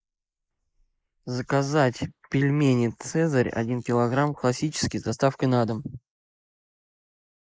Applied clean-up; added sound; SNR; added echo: neural mask model Resemble Enhance denoiser.